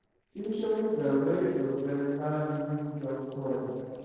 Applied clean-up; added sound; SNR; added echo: neural separator model SepFormer DNS4.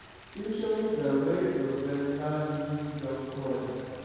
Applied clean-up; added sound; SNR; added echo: none; Stream; 18 dB; reverberation time 2.2 s.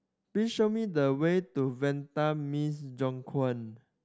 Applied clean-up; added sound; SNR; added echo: none; none; none; none.